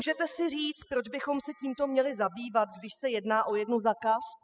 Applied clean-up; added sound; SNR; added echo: classical method spectral subtraction.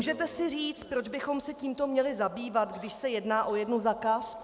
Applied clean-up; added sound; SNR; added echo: none; none; none; none.